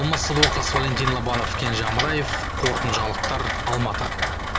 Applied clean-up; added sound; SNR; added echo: none; Rain; -1 dB; none.